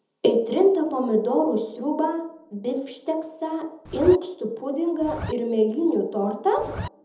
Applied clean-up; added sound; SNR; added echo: none; Zipper (clothing); 8 dB; reverberation time 0.8 s.